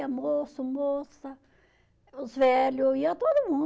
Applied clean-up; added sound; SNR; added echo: none; none; none; none.